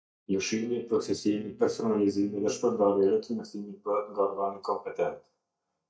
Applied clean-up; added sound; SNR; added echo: neural mask model DeepFilterNet 3.